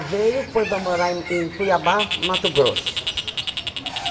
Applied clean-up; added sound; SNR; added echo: none; Bird; 5 dB; reverberation time 1.5 s.